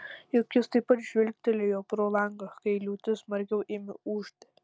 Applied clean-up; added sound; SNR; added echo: none; none; none; none.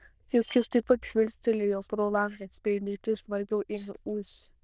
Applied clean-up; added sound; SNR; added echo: neural diffusion model UNIVERSE++.